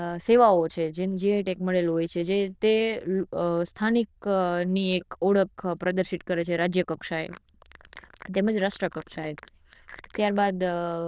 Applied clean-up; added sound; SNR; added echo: neural diffusion model UNIVERSE++.